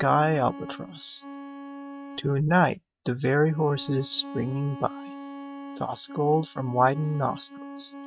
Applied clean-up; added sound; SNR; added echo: neural mask model RNNoise.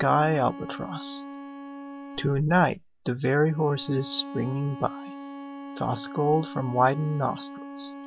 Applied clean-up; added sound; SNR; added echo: none; Bowed string instrument; 13 dB; none.